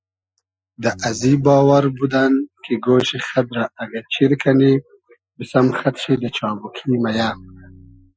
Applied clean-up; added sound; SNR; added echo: classical method Wiener filter.